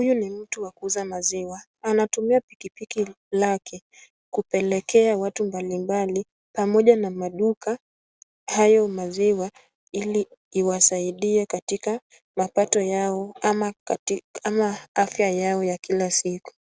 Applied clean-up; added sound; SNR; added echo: none; none; none; none.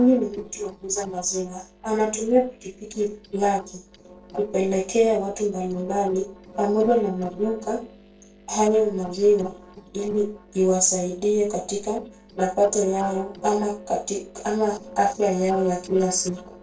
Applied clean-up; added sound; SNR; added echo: neural separator model SepFormer DNS4.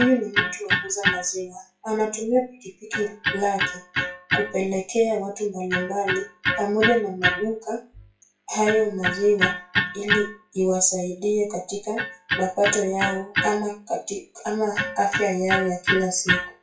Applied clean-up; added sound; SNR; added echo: classical method WPE with log-MMSE.